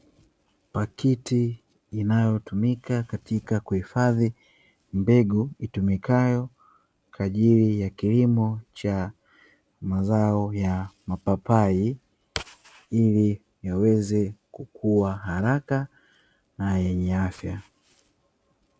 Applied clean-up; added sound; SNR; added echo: none; none; none; none.